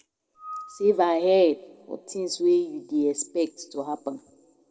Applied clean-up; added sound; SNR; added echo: none; Screech / Glass; 18 dB; reverberation time 1.1 s.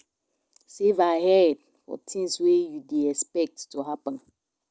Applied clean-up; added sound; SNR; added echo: none; none; none; none.